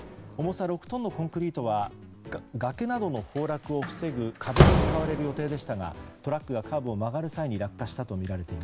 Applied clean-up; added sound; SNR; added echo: none; Slam; 0 dB; none.